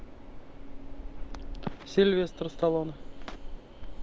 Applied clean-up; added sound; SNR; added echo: none; Train; 6 dB; none.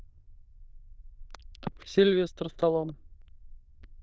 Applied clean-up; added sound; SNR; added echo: neural diffusion model UNIVERSE++.